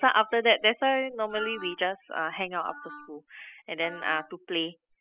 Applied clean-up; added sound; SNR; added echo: classical method spectral subtraction.